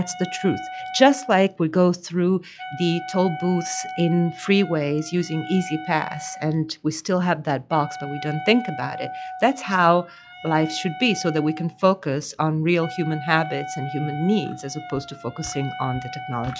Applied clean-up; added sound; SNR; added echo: classical method log-MMSE.